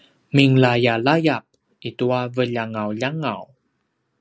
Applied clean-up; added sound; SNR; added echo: none; none; none; none.